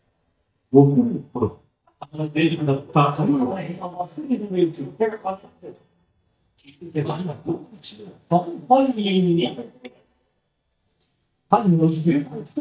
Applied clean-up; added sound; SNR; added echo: neural mask model DeepFilterNet 3.